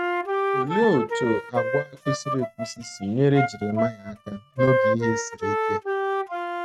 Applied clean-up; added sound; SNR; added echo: neural mask model RNNoise.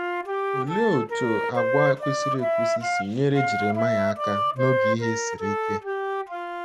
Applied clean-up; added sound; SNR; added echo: none; Wind instrument, woodwind instrument; -2 dB; none.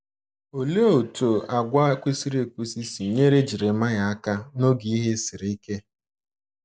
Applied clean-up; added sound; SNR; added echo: none; none; none; none.